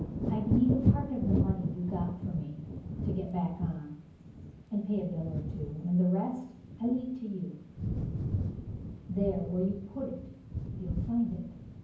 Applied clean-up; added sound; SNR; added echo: none; Thunder / Wind; 1 dB; reverberation time 0.9 s.